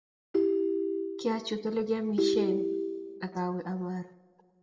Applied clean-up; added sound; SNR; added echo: none; Ringtone; -4 dB; reverberation time 1.7 s.